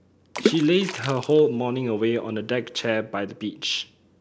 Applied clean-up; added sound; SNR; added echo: none; Water / Splash, splatter; 7 dB; none.